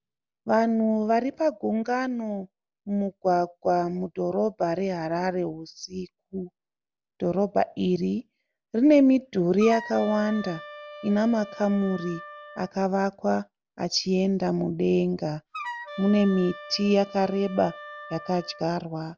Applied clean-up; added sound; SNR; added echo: none; Wind instrument, woodwind instrument; 15 dB; none.